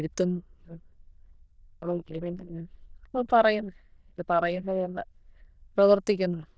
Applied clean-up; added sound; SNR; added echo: neural diffusion model UNIVERSE++.